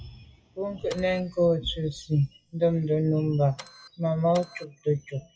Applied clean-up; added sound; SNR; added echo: classical method WPE with log-MMSE.